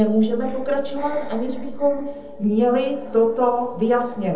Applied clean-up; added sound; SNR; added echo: none; Breathing; 11 dB; reverberation time 0.7 s.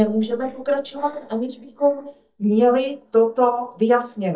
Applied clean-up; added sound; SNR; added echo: neural mask model DeepFilterNet 3.